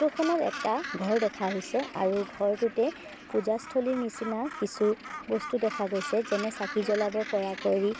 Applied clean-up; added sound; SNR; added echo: none; Gull, seagull; 12 dB; none.